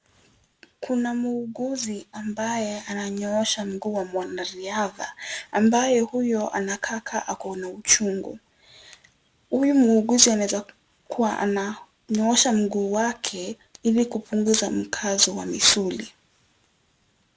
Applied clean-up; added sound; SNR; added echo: none; none; none; none.